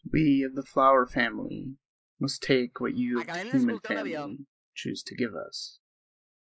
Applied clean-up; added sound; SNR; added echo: neural mask model Resemble Enhance denoiser.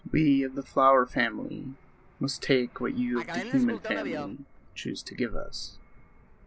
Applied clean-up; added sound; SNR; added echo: none; Fixed-wing aircraft, airplane; 14 dB; none.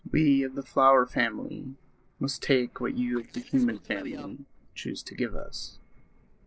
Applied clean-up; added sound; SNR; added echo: neural separator model SepFormer DNS4.